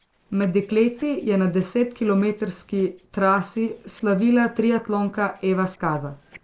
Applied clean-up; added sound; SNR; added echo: neural separator model SepFormer DNS4.